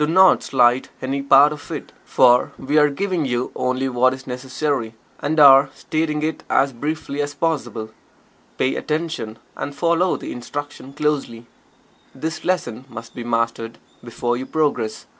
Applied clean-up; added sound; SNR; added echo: none; none; none; none.